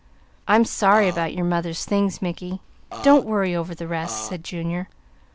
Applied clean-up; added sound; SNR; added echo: none; Burping, eructation; 11 dB; none.